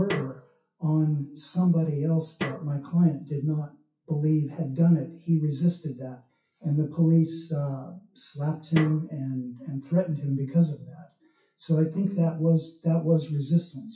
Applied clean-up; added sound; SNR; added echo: classical method WPE with log-MMSE.